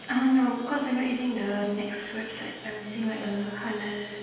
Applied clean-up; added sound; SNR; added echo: none; none; none; reverberation time 1.2 s.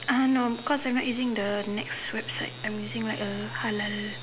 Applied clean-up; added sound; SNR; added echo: none; none; none; none.